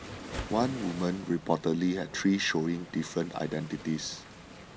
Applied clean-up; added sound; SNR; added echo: none; Waves, surf; 13 dB; none.